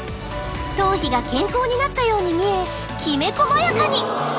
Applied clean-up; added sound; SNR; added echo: none; Engine; 11 dB; none.